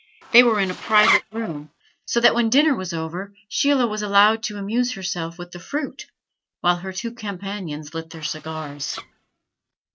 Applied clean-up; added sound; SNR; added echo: neural mask model RNNoise.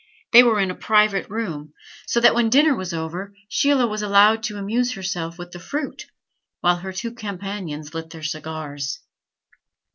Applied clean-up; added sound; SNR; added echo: none; none; none; none.